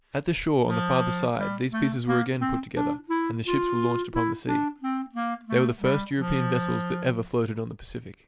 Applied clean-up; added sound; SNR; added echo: none; Wind instrument, woodwind instrument; 2 dB; none.